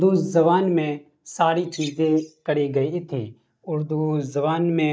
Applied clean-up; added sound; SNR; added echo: neural mask model DeepFilterNet 3.